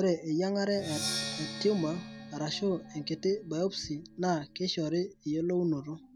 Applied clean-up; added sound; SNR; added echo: none; Percussion; 11 dB; none.